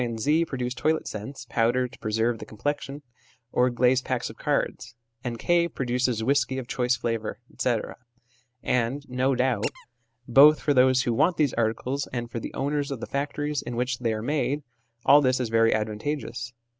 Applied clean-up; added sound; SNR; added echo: none; Squeak; 18 dB; none.